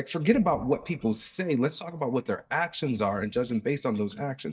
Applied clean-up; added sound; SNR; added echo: neural mask model DeepFilterNet 3.